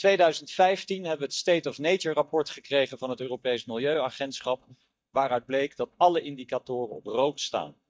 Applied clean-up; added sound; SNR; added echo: neural mask model DeepFilterNet 3.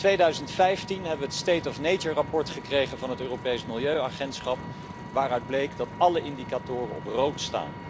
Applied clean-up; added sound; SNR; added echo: none; Vehicle; 11 dB; none.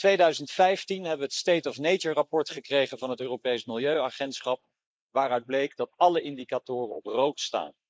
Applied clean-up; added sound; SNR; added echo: neural mask model Resemble Enhance denoiser.